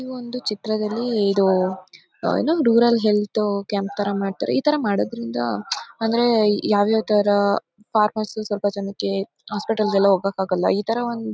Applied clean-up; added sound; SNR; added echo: none; none; none; none.